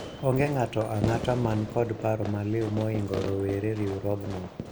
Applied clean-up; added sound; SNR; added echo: none; Fireworks; 9 dB; none.